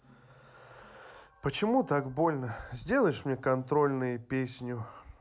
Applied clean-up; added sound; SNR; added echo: none; none; none; none.